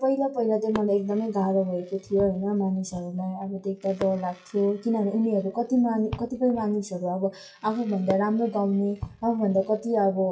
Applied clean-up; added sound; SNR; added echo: classical method WPE with log-MMSE.